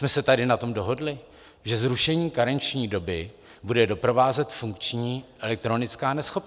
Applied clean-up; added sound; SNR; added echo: none; none; none; none.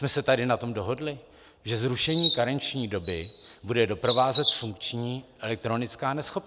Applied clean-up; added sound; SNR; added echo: none; Chirp, tweet; -4 dB; none.